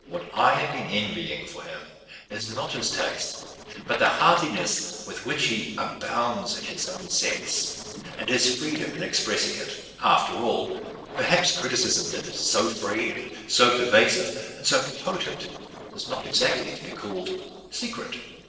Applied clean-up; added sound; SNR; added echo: neural separator model SepFormer DNS4.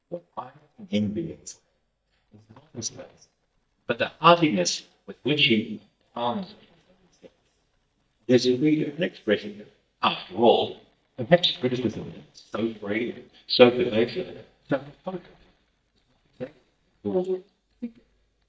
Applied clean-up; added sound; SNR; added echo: neural mask model DeepFilterNet 3.